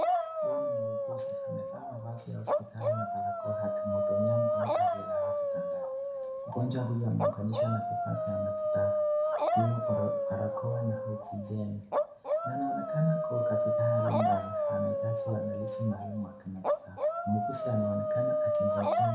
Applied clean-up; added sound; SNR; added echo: none; Dog; -4 dB; reverberation time 0.6 s.